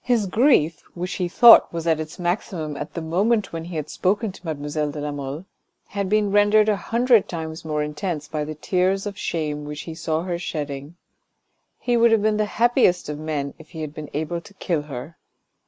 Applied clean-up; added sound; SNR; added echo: none; none; none; none.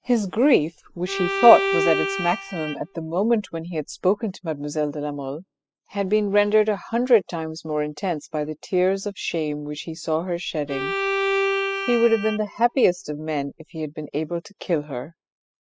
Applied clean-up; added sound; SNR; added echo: classical method spectral subtraction.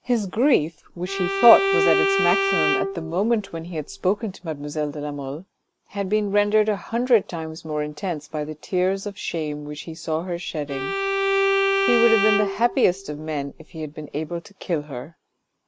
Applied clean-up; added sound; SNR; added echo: none; Bowed string instrument; 1 dB; none.